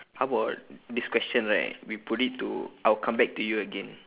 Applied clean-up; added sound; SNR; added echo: none; none; none; none.